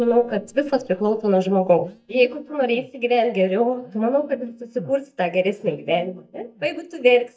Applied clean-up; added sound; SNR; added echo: neural mask model DeepFilterNet 3.